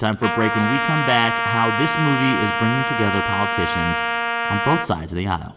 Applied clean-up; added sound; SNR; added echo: none; Trumpet; 0 dB; reverberation time 0.8 s.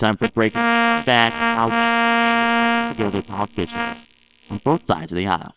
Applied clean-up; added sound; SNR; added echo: neural separator model SepFormer WHAMR!.